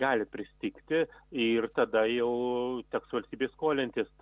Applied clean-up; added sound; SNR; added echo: none; none; none; none.